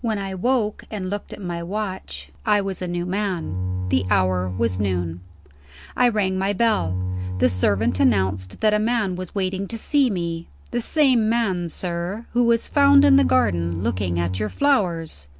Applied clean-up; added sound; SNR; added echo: none; Bowed string instrument; 4 dB; none.